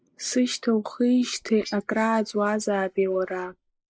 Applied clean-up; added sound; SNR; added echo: neural mask model Resemble Enhance denoiser.